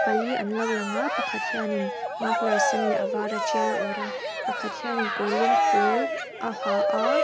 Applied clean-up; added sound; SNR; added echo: none; Cheering; -4 dB; none.